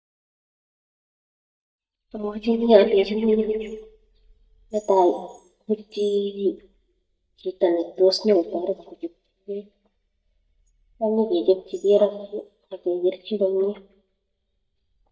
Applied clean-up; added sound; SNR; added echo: neural mask model DeepFilterNet 3.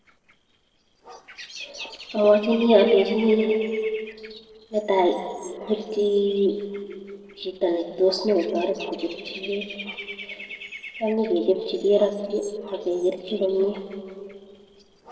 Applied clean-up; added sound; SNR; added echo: neural separator model SepFormer DNS4.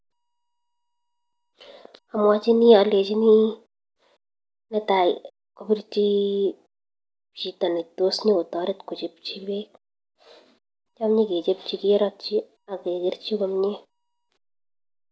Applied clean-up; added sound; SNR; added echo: none; none; none; none.